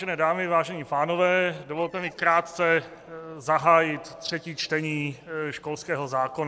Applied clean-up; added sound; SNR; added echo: neural separator model SepFormer DNS4.